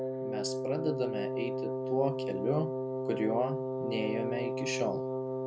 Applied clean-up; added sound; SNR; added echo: none; Wind instrument, woodwind instrument; 0 dB; none.